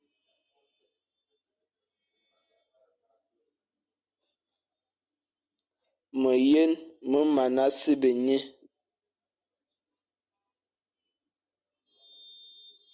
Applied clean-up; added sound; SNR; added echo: none; none; none; none.